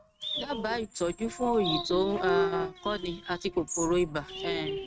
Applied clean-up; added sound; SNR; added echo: neural mask model RNNoise.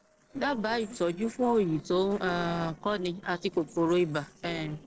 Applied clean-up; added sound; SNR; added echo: neural separator model SepFormer DNS4.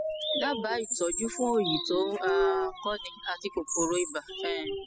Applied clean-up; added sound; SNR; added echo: classical method spectral subtraction.